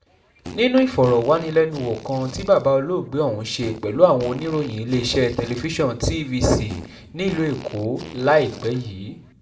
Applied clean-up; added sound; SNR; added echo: none; Fart; 19 dB; reverberation time 0.4 s.